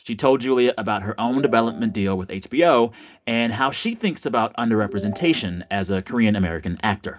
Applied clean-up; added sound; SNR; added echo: neural mask model DeepFilterNet 3.